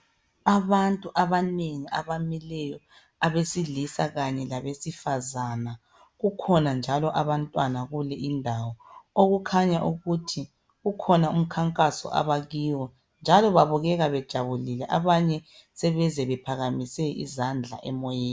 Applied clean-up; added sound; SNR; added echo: none; none; none; none.